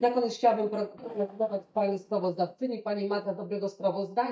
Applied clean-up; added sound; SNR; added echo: neural mask model DeepFilterNet 3.